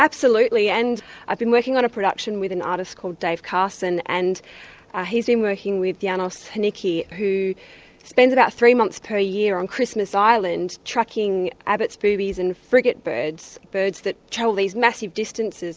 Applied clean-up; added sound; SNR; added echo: none; none; none; none.